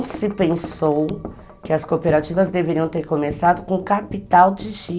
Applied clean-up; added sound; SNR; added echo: none; Wind chime; 16 dB; none.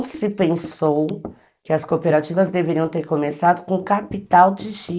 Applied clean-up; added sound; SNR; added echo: neural mask model Resemble Enhance denoiser.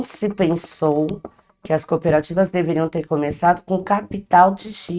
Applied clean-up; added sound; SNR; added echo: neural mask model RNNoise.